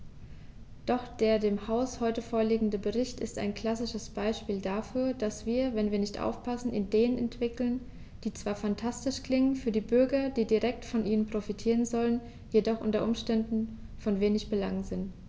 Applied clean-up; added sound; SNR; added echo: none; none; none; none.